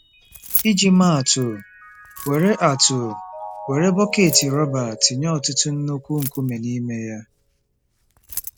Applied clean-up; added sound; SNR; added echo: none; Mallet percussion + Keys jangling; 12 dB; none.